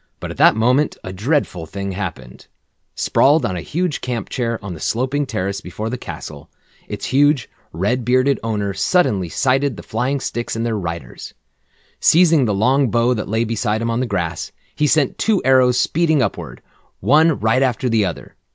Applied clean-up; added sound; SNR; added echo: none; none; none; none.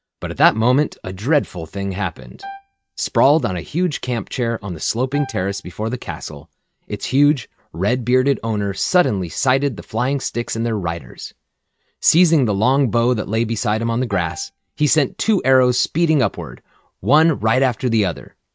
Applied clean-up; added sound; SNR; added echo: neural mask model RNNoise.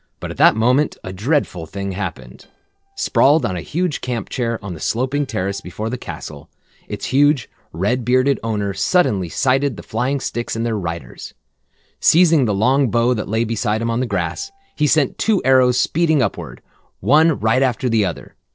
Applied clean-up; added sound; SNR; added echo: neural separator model SepFormer DNS4.